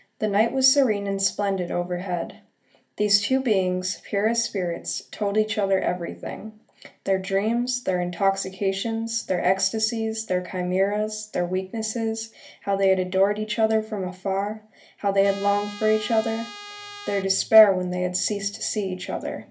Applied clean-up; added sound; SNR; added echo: none; Trumpet; 16 dB; reverberation time 0.3 s.